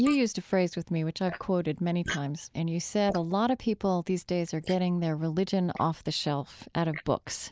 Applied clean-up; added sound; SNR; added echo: neural mask model Resemble Enhance denoiser.